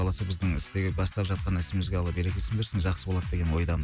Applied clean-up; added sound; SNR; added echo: none; none; none; none.